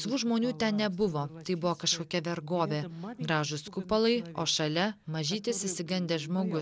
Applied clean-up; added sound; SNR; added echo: none; none; none; none.